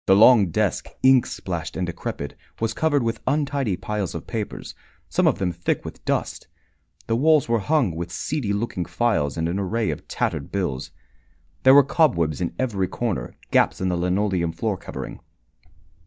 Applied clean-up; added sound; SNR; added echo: neural mask model DeepFilterNet 3.